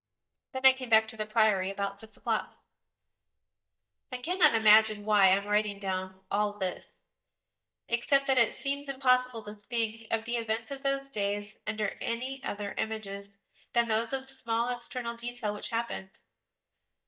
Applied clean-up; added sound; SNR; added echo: neural mask model DeepFilterNet 3.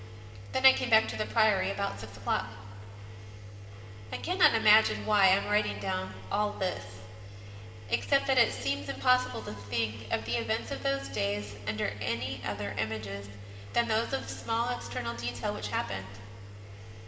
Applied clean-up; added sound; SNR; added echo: none; Engine; 11 dB; reverberation time 1.7 s.